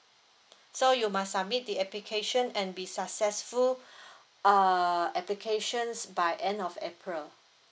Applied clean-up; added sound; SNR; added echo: none; none; none; none.